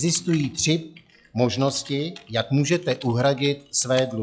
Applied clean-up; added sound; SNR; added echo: classical method log-MMSE.